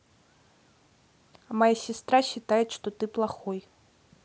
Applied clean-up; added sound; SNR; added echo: none; none; none; none.